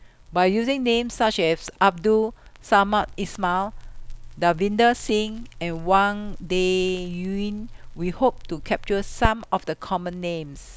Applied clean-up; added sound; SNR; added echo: none; Crackle; 12 dB; none.